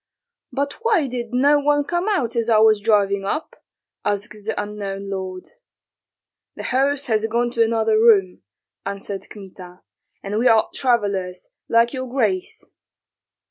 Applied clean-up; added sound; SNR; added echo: none; none; none; none.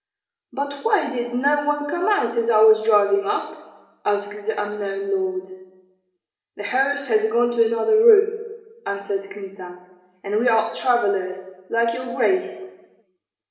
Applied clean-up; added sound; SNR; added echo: none; none; none; reverberation time 1.1 s.